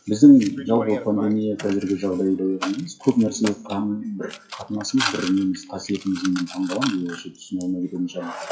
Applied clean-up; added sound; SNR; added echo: classical method WPE with log-MMSE.